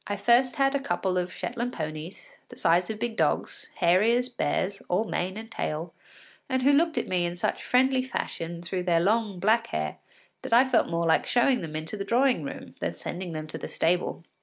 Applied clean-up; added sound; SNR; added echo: none; none; none; none.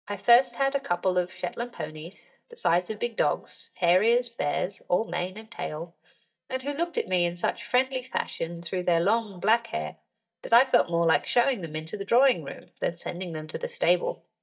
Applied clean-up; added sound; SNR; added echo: neural mask model DeepFilterNet 3.